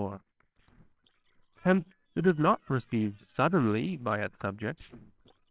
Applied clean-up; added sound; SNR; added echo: neural separator model SepFormer WHAMR!.